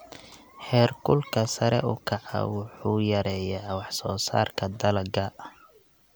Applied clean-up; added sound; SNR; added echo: none; none; none; none.